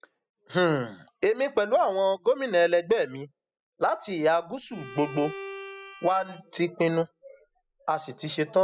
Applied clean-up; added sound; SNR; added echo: classical method spectral subtraction.